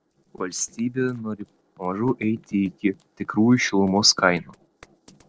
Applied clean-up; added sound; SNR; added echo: neural separator model SepFormer DNS4.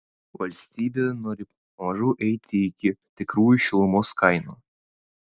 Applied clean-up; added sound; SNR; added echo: none; none; none; none.